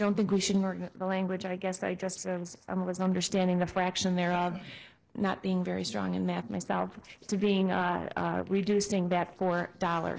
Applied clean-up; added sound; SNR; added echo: neural separator model SepFormer DNS4.